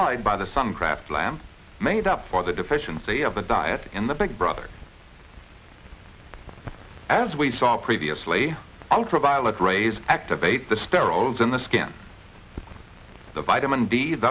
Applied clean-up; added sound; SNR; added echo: none; none; none; none.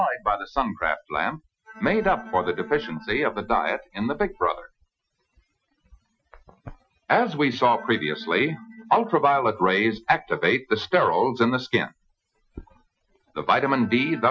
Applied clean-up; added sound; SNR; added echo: classical method Wiener filter.